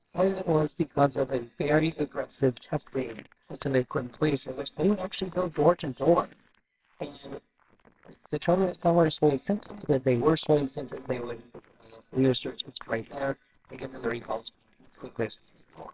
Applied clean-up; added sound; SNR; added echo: neural separator model SepFormer WHAMR!.